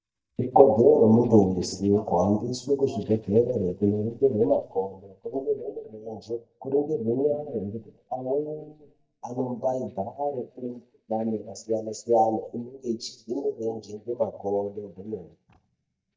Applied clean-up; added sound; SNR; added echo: neural mask model DeepFilterNet 3.